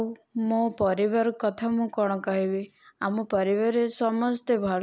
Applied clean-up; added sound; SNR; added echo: none; none; none; none.